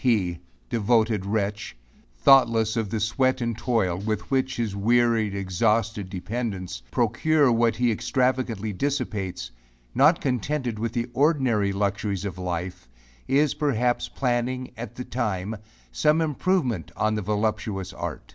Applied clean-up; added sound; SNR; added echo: none; none; none; none.